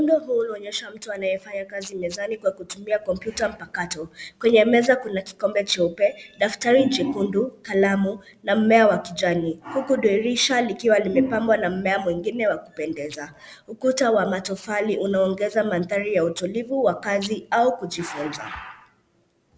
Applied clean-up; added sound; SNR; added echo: none; none; none; none.